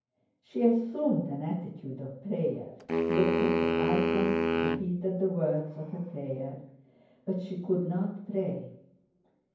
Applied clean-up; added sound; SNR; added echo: none; Wind instrument, woodwind instrument; -2 dB; reverberation time 0.9 s.